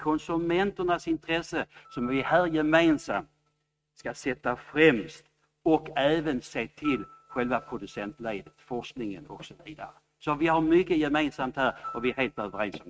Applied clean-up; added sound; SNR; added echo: neural mask model RNNoise.